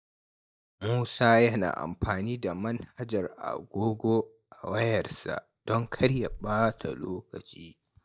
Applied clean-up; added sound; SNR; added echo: neural mask model DeepFilterNet 3.